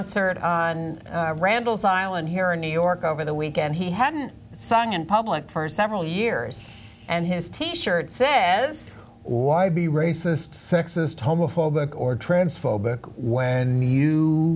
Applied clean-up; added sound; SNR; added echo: none; none; none; none.